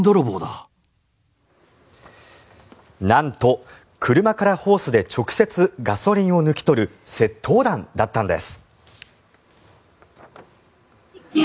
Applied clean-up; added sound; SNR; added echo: none; none; none; none.